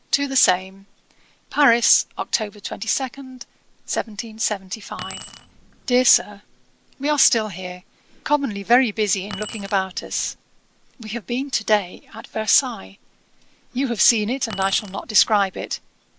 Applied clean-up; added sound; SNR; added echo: none; Keys jangling; 13 dB; none.